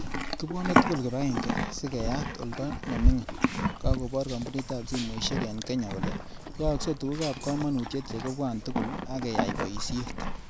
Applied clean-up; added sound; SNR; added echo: none; Livestock, farm animals, working animals; -2 dB; none.